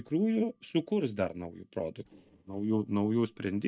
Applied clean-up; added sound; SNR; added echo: neural mask model DeepFilterNet 3.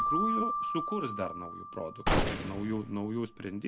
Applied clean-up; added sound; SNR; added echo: none; Keyboard (musical) + Gunshot, gunfire; -3 dB; none.